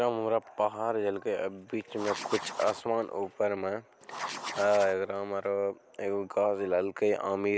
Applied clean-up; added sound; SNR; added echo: none; Writing; 11 dB; none.